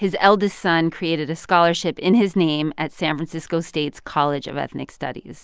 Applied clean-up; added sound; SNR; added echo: none; none; none; none.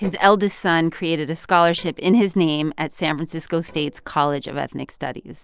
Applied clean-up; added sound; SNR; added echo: neural separator model SepFormer DNS4.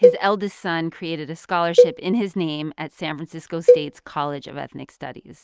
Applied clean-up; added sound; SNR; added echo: neural mask model RNNoise.